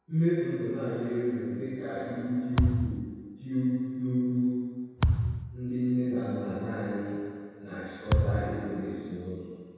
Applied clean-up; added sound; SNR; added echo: none; Thump, thud; 0 dB; reverberation time 2.0 s.